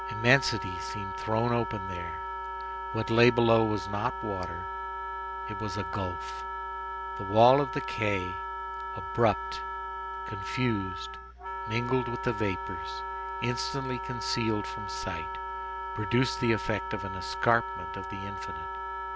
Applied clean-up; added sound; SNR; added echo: none; Wind instrument, woodwind instrument; 5 dB; none.